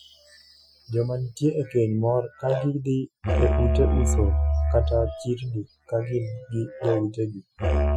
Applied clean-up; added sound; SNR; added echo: classical method Wiener filter.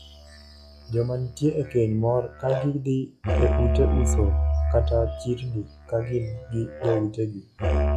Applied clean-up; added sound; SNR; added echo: classical method log-MMSE.